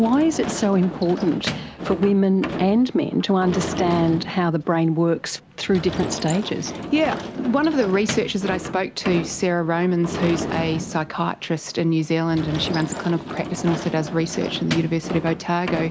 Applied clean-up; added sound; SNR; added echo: none; Sliding door / Slam; 9 dB; none.